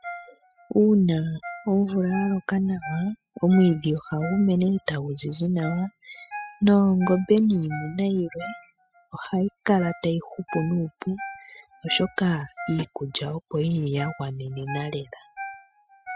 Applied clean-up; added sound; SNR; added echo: classical method spectral subtraction.